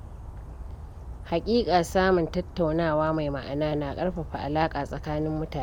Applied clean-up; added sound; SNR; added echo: none; Bird vocalization, bird call, bird song; 12 dB; none.